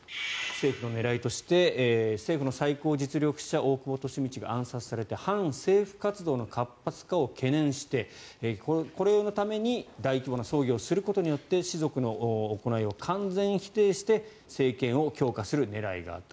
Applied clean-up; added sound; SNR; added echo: none; none; none; none.